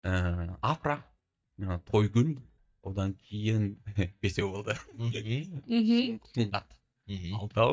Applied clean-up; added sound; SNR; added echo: neural mask model DeepFilterNet 3.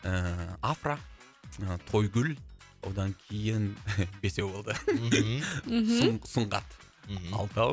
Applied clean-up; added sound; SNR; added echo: none; none; none; none.